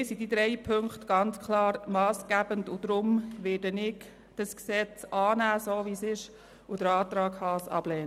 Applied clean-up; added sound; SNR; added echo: none; none; none; none.